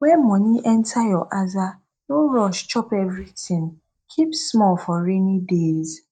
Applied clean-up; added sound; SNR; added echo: neural mask model DeepFilterNet 3.